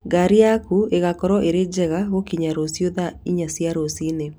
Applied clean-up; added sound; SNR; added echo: none; none; none; none.